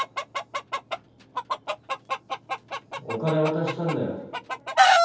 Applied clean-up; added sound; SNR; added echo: none; Chicken, rooster; -5 dB; reverberation time 0.9 s.